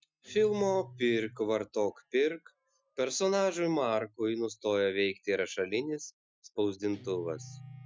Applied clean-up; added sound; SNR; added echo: classical method Wiener filter.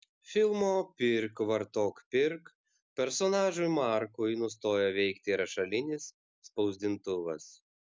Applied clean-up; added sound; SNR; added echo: none; none; none; none.